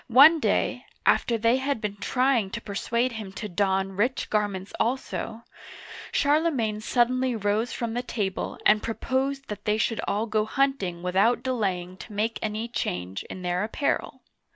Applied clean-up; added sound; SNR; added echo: none; none; none; none.